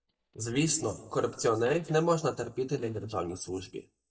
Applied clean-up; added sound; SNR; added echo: neural mask model DeepFilterNet 3.